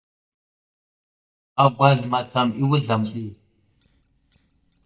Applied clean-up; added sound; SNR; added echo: neural mask model DeepFilterNet 3.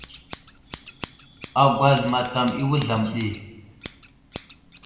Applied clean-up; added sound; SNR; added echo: none; Scissors; 7 dB; reverberation time 1.0 s.